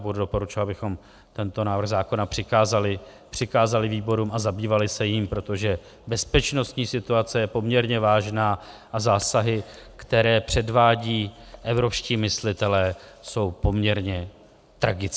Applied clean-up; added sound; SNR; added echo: none; none; none; none.